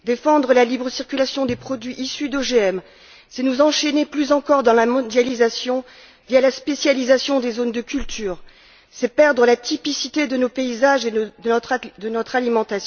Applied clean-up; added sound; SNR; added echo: none; none; none; none.